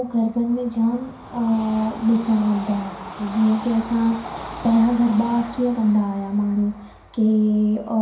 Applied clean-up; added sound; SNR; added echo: none; Train / Bird vocalization, bird call, bird song; 16 dB; reverberation time 0.5 s.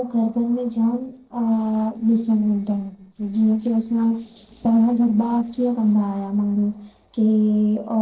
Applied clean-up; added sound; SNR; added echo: neural separator model SepFormer DNS4.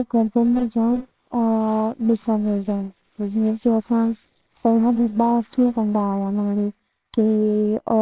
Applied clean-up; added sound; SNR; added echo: neural separator model SepFormer WHAMR!.